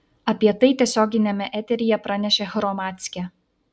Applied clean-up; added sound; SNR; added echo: none; none; none; none.